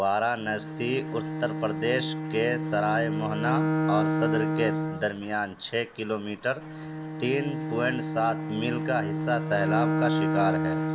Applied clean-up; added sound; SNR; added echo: none; Bowed string instrument; 0 dB; none.